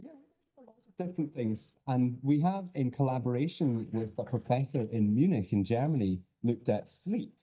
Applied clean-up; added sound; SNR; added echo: neural mask model DeepFilterNet 3.